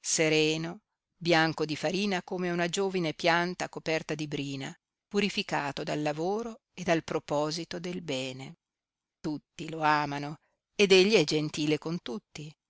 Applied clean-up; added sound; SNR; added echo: none; none; none; none.